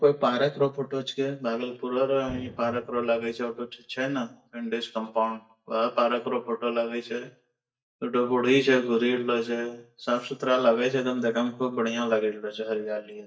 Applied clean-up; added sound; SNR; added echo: neural mask model DeepFilterNet 3.